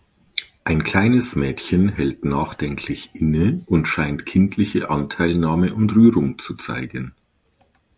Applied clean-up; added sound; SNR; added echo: none; none; none; none.